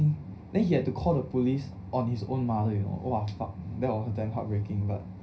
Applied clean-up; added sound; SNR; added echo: none; none; none; reverberation time 0.4 s.